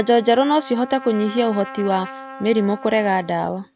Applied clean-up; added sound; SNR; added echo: none; Trumpet; 16 dB; none.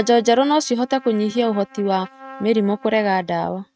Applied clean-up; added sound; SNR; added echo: neural mask model RNNoise.